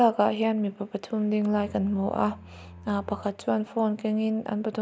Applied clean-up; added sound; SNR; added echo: none; Bowed string instrument; 20 dB; none.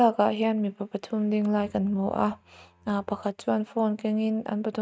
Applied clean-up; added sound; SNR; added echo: neural mask model RNNoise.